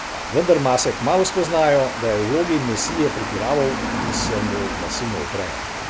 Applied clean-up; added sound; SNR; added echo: none; Water; 5 dB; none.